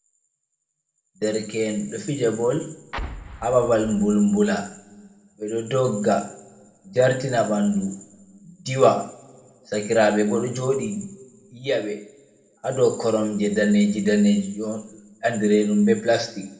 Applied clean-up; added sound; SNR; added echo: none; Explosion; 14 dB; reverberation time 0.9 s.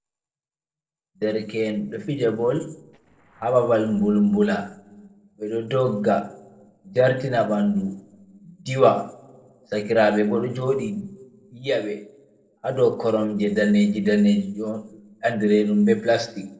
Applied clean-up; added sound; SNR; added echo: neural separator model SepFormer DNS4.